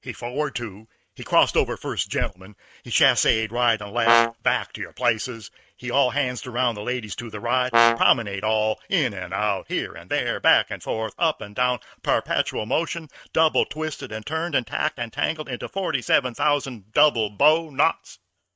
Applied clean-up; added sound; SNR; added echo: neural mask model RNNoise.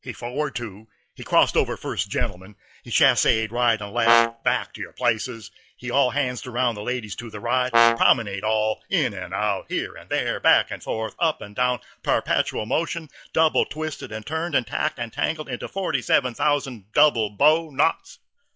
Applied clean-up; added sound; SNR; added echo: classical method log-MMSE.